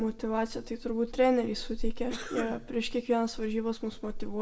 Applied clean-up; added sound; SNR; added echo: none; Cough; 11 dB; reverberation time 0.5 s.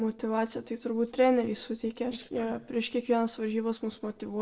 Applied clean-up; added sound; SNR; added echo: neural separator model SepFormer DNS4.